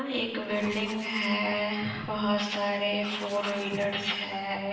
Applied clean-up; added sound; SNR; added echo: none; Writing; 17 dB; reverberation time 1.1 s.